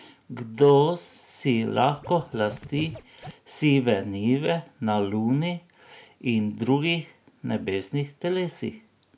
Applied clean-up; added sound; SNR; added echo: none; Scratching (performance technique); 17 dB; none.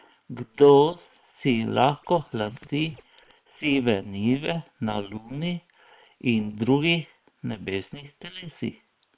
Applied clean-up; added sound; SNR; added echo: neural separator model SepFormer WHAM!.